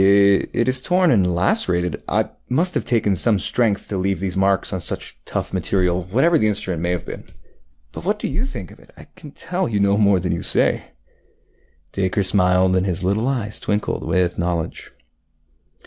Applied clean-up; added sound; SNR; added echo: none; none; none; none.